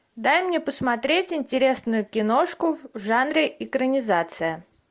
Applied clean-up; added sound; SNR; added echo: none; none; none; none.